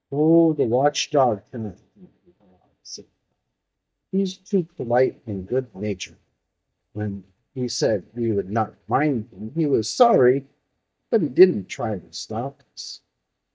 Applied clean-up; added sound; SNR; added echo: neural mask model DeepFilterNet 3.